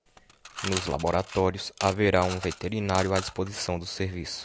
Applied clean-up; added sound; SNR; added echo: none; Coin (dropping) / Mechanisms; 11 dB; none.